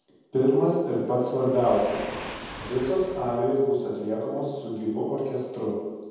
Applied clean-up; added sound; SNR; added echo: none; Waves, surf; 17 dB; reverberation time 1.2 s.